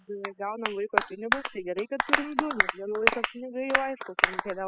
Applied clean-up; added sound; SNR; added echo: classical method spectral subtraction.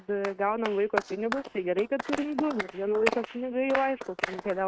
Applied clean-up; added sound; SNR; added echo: neural mask model RNNoise.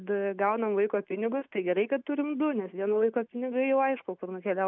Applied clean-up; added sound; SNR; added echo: none; none; none; none.